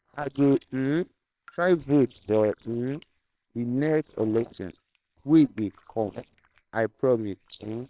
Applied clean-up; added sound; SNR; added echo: neural separator model SepFormer WHAMR!.